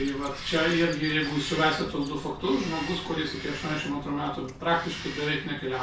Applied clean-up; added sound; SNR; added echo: none; Bird vocalization, bird call, bird song; 11 dB; reverberation time 0.3 s.